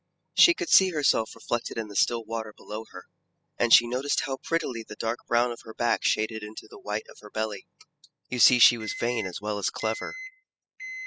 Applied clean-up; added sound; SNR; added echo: classical method spectral subtraction.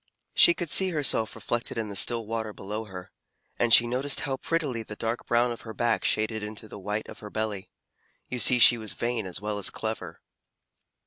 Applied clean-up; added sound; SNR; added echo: none; none; none; none.